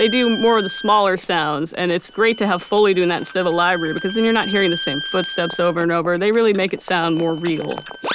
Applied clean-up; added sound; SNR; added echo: none; Bowed string instrument; 13 dB; none.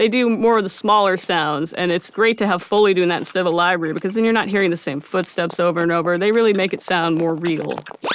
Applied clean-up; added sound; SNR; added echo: none; none; none; none.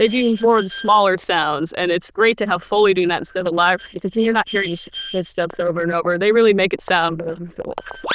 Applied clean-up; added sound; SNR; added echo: neural diffusion model UNIVERSE++.